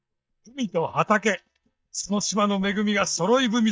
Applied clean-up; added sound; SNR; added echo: neural mask model DeepFilterNet 3.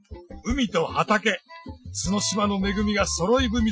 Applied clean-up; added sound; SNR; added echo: classical method Wiener filter.